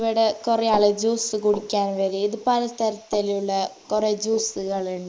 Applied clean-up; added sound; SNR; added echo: neural mask model Resemble Enhance denoiser.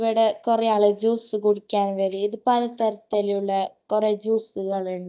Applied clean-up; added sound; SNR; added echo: neural mask model DeepFilterNet 3.